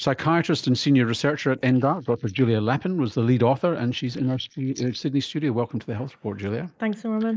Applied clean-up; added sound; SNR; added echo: neural mask model Resemble Enhance denoiser.